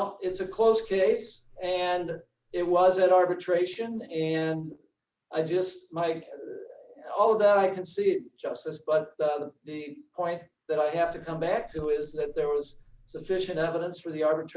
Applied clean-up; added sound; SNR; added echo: neural mask model Resemble Enhance denoiser.